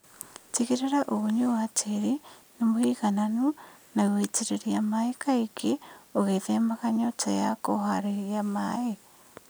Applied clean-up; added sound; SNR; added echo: none; none; none; none.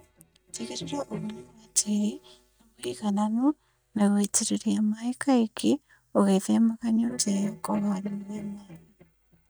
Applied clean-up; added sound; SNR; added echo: neural mask model DeepFilterNet 3.